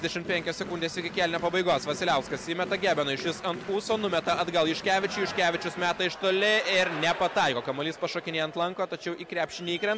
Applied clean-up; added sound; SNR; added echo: none; none; none; none.